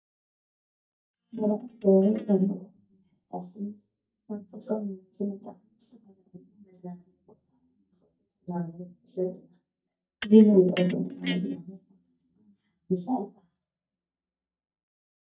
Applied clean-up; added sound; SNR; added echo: neural mask model DeepFilterNet 3.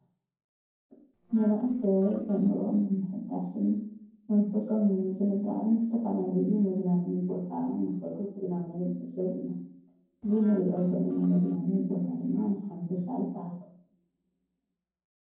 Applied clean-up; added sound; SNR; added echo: neural separator model SepFormer DNS4.